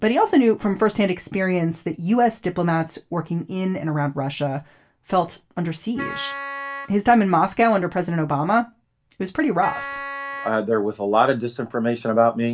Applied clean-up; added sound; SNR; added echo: none; Wind instrument, woodwind instrument; 10 dB; reverberation time 0.2 s.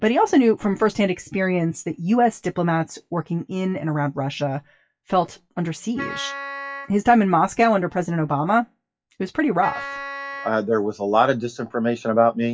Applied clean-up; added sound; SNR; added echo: classical method WPE with log-MMSE.